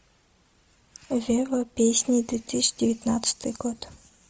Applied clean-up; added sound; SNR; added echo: none; none; none; none.